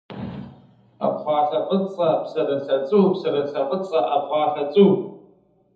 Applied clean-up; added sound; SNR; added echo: none; none; none; reverberation time 0.7 s.